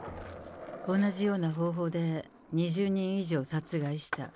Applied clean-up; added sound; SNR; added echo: none; Skateboard; 15 dB; none.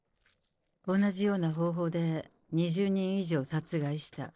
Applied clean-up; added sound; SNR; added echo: neural separator model SepFormer DNS4.